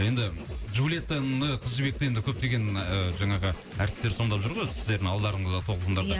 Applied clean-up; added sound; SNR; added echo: none; Writing; 16 dB; none.